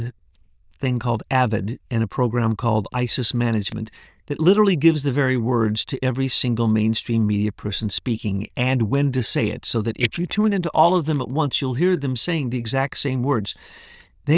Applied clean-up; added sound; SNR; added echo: neural diffusion model UNIVERSE++.